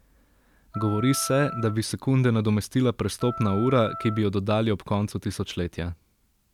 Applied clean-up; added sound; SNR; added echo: none; Wind instrument, woodwind instrument; 13 dB; none.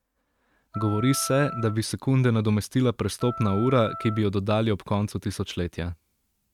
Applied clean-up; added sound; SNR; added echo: neural mask model RNNoise.